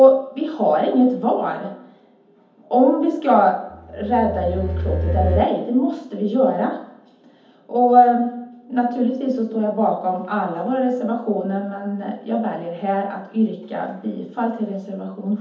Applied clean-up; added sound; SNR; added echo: none; Bowed string instrument; 3 dB; reverberation time 0.6 s.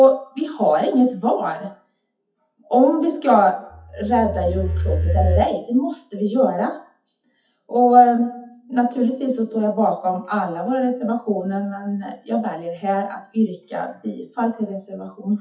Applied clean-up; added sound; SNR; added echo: classical method WPE with log-MMSE.